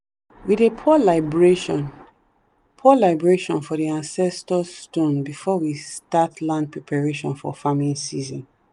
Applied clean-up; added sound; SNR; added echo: none; none; none; none.